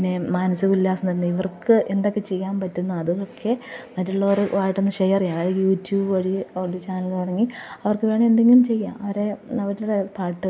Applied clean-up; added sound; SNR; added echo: none; none; none; none.